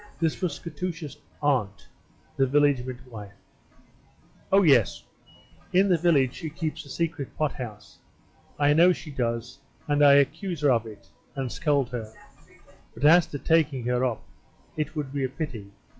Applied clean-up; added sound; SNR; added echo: classical method log-MMSE.